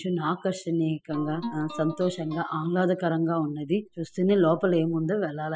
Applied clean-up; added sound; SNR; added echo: classical method spectral subtraction.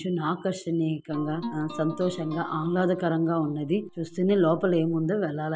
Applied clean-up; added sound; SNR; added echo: none; Guitar; 15 dB; none.